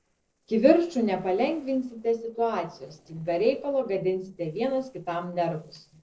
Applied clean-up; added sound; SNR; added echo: neural separator model SepFormer DNS4.